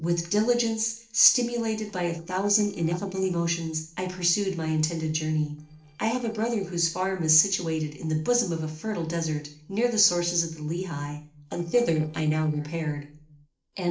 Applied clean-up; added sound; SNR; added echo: neural separator model SepFormer DNS4.